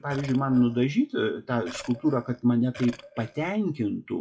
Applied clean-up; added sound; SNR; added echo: classical method WPE with log-MMSE.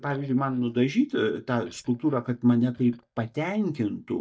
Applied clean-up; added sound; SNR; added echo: neural mask model DeepFilterNet 3.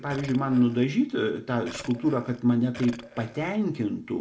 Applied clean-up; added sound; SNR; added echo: none; Burping, eructation; 18 dB; reverberation time 0.2 s.